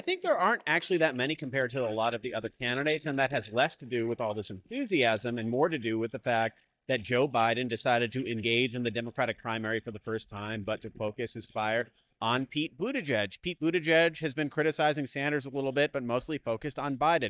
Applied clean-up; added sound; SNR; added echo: neural mask model DeepFilterNet 3.